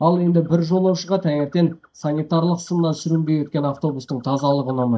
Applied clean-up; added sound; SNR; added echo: neural mask model DeepFilterNet 3.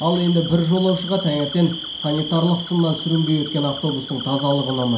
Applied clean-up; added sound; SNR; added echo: none; Cricket; 10 dB; reverberation time 0.5 s.